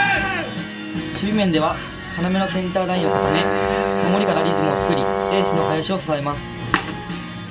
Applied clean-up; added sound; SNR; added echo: none; Brass instrument; 0 dB; reverberation time 0.2 s.